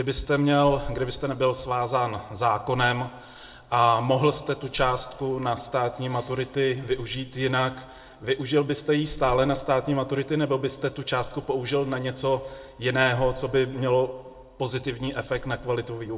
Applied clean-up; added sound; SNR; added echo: none; Breathing; 19 dB; reverberation time 0.4 s.